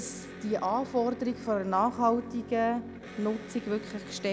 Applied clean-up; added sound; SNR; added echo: none; Electric guitar; 13 dB; none.